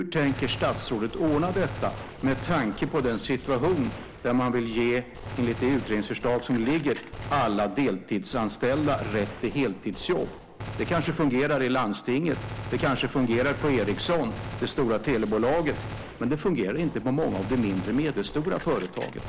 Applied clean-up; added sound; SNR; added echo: none; Gunshot, gunfire; 12 dB; none.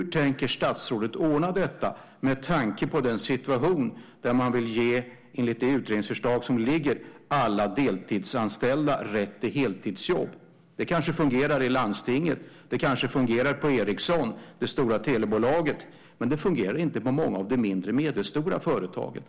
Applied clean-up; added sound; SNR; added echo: none; none; none; none.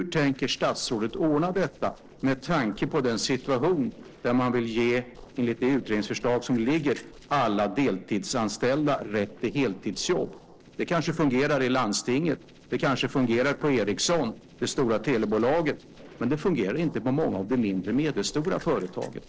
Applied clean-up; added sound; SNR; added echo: neural separator model SepFormer DNS4.